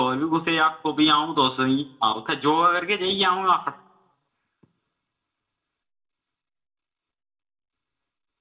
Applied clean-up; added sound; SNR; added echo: none; none; none; reverberation time 0.4 s.